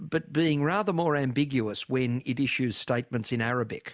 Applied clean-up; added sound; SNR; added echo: none; none; none; none.